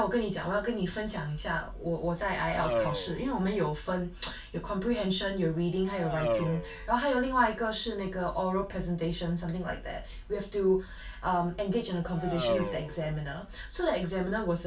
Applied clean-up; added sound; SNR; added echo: none; Race car, auto racing; 5 dB; reverberation time 0.2 s.